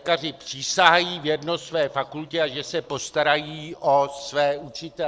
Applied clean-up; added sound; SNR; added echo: neural separator model SepFormer DNS4.